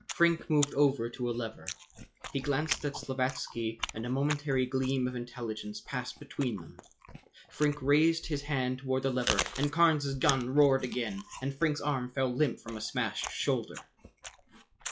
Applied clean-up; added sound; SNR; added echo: classical method log-MMSE.